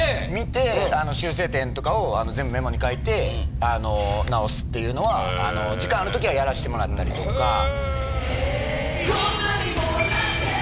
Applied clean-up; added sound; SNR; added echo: none; Bird; 3 dB; none.